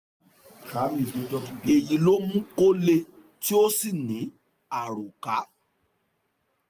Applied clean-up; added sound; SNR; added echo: none; none; none; none.